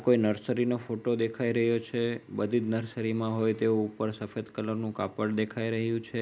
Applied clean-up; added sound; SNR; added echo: none; none; none; none.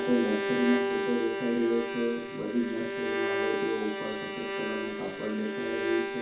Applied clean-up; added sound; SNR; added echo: none; Bowed string instrument; 2 dB; reverberation time 0.6 s.